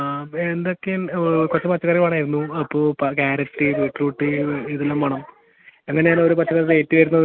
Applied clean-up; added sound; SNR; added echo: none; none; none; none.